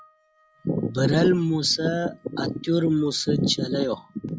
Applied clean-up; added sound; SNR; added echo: classical method log-MMSE.